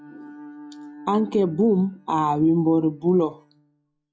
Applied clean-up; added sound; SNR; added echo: classical method log-MMSE.